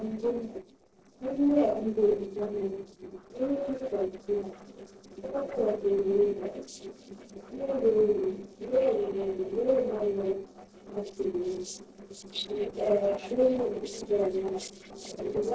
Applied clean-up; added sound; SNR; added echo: neural separator model SepFormer DNS4.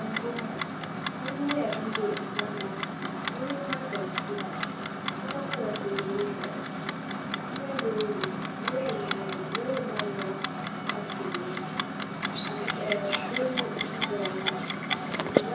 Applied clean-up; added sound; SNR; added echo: none; Clock; -5 dB; reverberation time 0.6 s.